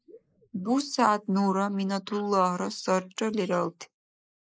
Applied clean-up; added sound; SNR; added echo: neural mask model Resemble Enhance denoiser.